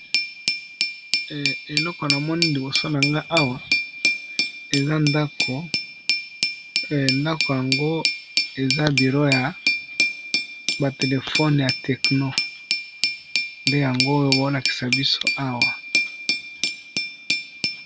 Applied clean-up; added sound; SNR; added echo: none; Glass; 1 dB; none.